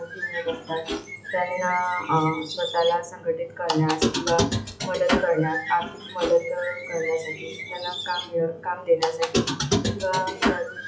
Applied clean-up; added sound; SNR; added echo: classical method log-MMSE.